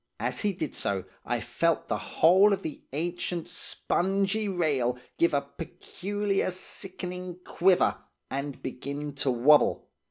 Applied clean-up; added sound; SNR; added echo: none; none; none; none.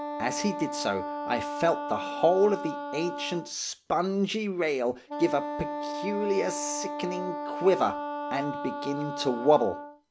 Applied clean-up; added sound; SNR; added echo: none; Wind instrument, woodwind instrument; 6 dB; none.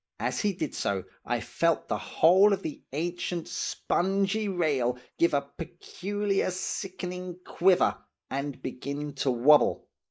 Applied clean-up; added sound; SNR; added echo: neural mask model Resemble Enhance denoiser.